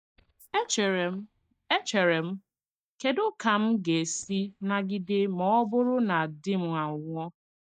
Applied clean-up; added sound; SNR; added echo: neural mask model DeepFilterNet 3.